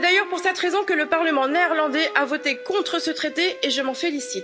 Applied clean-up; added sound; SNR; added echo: none; Wind instrument, woodwind instrument; 14 dB; none.